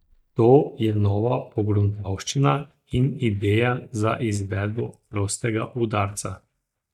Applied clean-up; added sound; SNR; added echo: neural mask model DeepFilterNet 3.